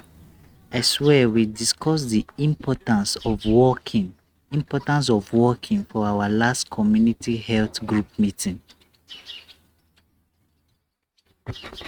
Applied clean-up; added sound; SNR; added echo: neural mask model RNNoise.